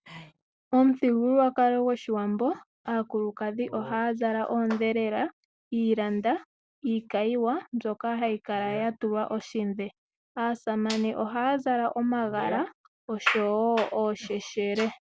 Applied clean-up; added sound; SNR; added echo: none; none; none; none.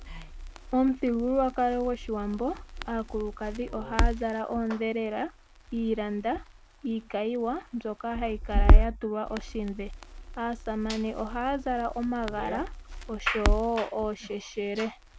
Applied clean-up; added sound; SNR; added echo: none; Crackle; -1 dB; none.